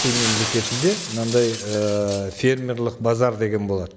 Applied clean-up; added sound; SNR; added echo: none; Shatter; 7 dB; none.